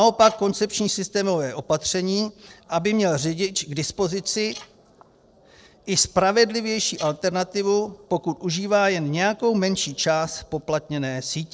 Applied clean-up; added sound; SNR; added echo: neural separator model SepFormer DNS4.